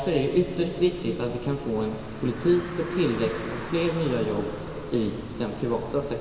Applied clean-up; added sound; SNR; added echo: none; Car; 16 dB; reverberation time 2.8 s.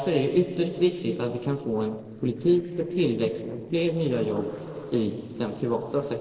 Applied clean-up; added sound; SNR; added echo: neural separator model SepFormer DNS4.